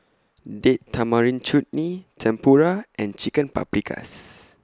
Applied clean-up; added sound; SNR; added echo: none; none; none; none.